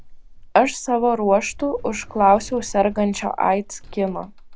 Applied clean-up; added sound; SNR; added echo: none; Sliding door; 18 dB; none.